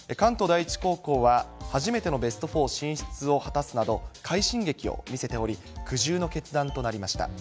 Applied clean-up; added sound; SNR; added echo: none; none; none; none.